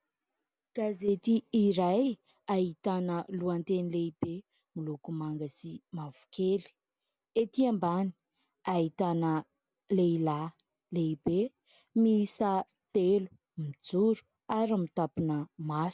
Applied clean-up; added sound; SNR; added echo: none; none; none; none.